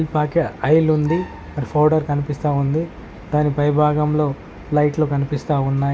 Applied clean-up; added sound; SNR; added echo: none; none; none; none.